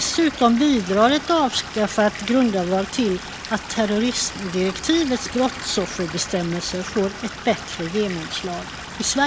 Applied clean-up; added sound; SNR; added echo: none; Stream / Liquid; 12 dB; none.